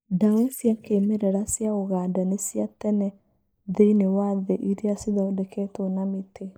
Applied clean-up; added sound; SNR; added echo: neural mask model Resemble Enhance denoiser.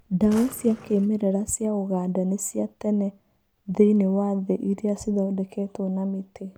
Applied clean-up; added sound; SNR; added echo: none; Drawer open or close; 19 dB; none.